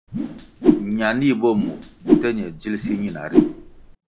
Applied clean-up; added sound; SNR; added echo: none; Whoosh, swoosh, swish; -3 dB; none.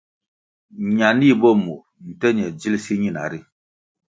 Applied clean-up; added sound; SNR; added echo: none; none; none; none.